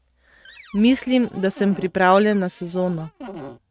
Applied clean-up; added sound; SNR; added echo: neural mask model RNNoise.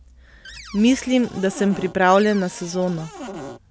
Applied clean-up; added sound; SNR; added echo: none; Cupboard open or close; 16 dB; none.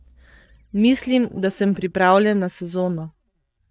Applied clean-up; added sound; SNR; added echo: neural mask model DeepFilterNet 3.